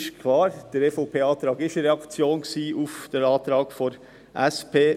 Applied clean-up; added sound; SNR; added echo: none; none; none; none.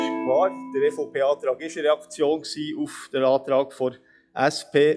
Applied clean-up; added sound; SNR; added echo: classical method log-MMSE.